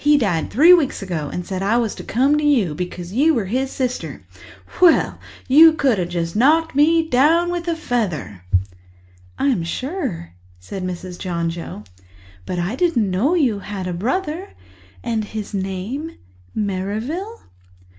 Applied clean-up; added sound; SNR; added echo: none; none; none; none.